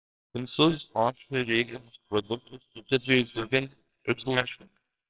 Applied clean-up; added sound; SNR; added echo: neural separator model SepFormer WHAMR!.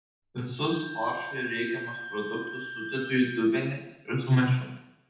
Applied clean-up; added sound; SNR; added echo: none; Bowed string instrument; 11 dB; reverberation time 0.9 s.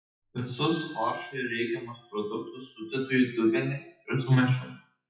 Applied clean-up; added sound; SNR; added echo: classical method WPE with log-MMSE.